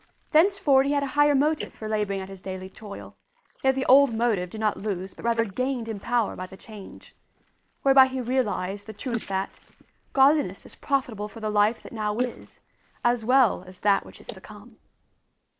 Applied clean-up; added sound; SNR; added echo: neural mask model Resemble Enhance denoiser.